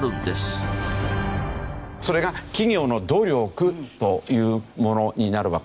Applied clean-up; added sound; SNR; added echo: none; none; none; none.